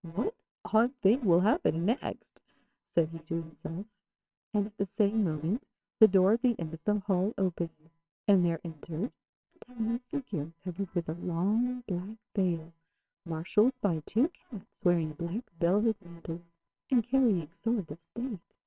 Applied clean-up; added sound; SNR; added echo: neural separator model SepFormer WHAMR!.